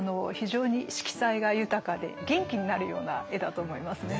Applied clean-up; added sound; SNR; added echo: none; none; none; none.